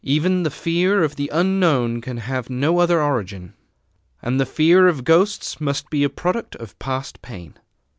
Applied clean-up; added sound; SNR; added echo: none; none; none; none.